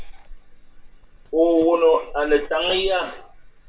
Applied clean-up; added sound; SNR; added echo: none; Meow / Purr; 14 dB; reverberation time 0.2 s.